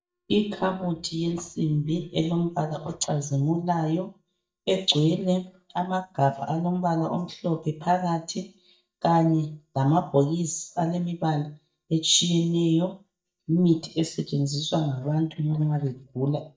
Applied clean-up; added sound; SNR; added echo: neural mask model DeepFilterNet 3.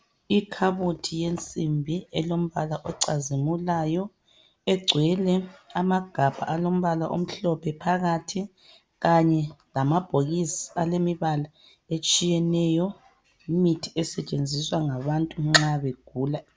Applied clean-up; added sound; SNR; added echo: none; none; none; none.